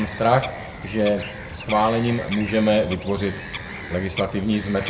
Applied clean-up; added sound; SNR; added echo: none; Bird vocalization, bird call, bird song; 12 dB; reverberation time 0.6 s.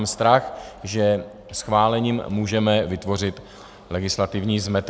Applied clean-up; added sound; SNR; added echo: none; none; none; none.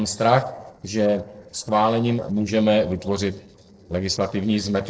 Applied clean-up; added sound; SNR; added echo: neural separator model SepFormer DNS4.